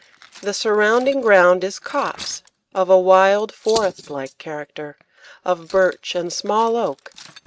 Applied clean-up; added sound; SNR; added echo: neural mask model RNNoise.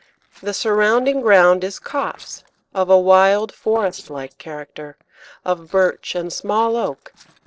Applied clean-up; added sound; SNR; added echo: neural separator model SepFormer DNS4.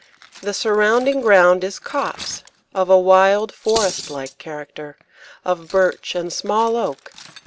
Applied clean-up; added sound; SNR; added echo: none; Cutlery, silverware; 18 dB; none.